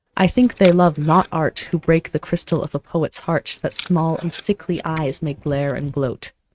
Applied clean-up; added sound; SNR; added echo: neural mask model RNNoise.